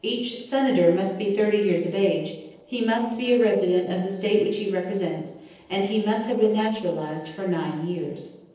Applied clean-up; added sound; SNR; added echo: neural separator model SepFormer DNS4.